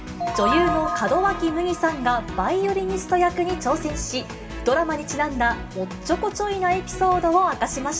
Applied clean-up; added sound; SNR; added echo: none; none; none; reverberation time 1.1 s.